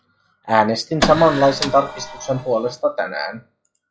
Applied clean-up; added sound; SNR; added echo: classical method log-MMSE.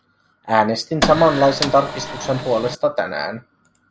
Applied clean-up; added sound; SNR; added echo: none; Printer; 5 dB; none.